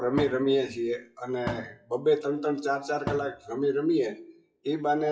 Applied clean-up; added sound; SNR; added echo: classical method WPE with log-MMSE.